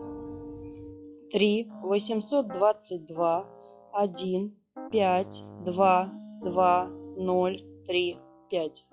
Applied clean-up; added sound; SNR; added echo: classical method log-MMSE.